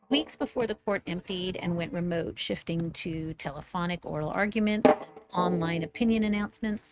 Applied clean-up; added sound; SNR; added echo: neural mask model RNNoise.